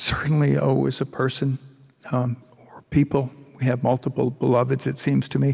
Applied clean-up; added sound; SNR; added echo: none; none; none; none.